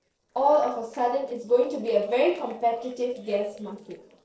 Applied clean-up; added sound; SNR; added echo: neural separator model SepFormer DNS4.